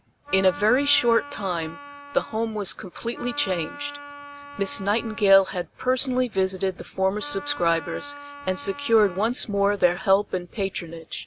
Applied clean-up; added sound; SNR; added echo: none; Wind instrument, woodwind instrument; 15 dB; none.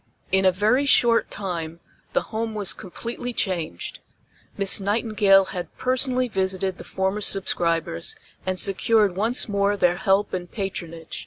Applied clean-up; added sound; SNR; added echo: none; none; none; none.